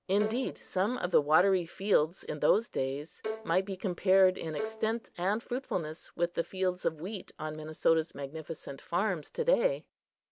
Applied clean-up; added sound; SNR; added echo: none; Bowed string instrument; 12 dB; none.